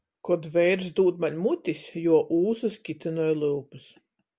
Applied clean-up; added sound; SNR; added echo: none; none; none; none.